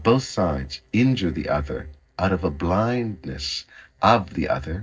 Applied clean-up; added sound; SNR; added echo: neural separator model SepFormer DNS4.